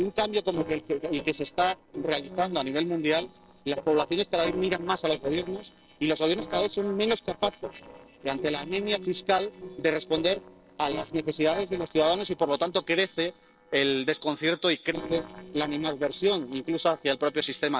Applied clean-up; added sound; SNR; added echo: neural separator model SepFormer DNS4.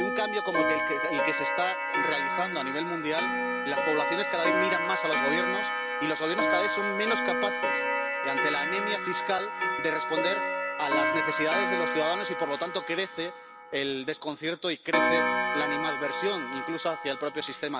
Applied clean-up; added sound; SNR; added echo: none; Clock; -3 dB; none.